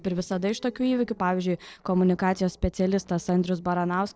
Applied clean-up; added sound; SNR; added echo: neural separator model SepFormer DNS4.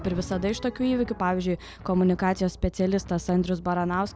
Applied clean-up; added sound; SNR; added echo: none; Drum; 15 dB; none.